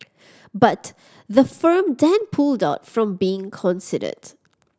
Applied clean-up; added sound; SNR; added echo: none; none; none; none.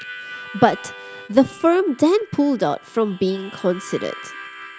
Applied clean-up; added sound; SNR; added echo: none; Harmonica; 16 dB; none.